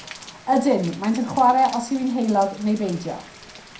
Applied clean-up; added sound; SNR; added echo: none; Rain; 20 dB; reverberation time 0.4 s.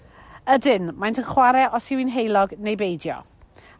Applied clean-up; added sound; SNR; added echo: none; none; none; none.